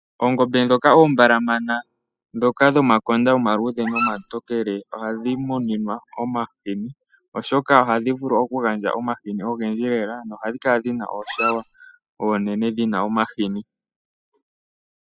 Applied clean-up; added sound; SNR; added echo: classical method spectral subtraction.